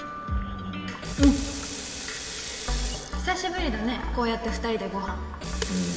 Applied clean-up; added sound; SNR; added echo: none; Sink (filling or washing) / Water tap, faucet; 10 dB; reverberation time 3.0 s.